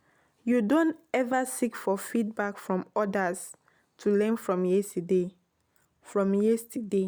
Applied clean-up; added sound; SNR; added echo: none; none; none; none.